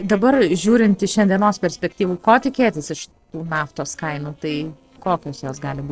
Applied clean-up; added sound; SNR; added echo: neural separator model SepFormer DNS4.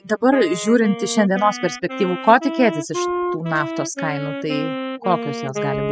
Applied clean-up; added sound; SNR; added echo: classical method spectral subtraction.